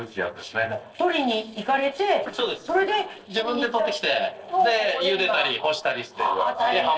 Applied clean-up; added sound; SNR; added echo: neural separator model SepFormer DNS4.